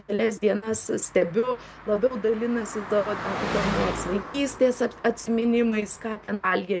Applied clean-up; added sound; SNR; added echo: none; Car passing by; 10 dB; none.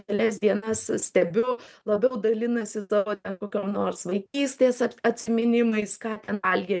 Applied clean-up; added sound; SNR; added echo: none; none; none; none.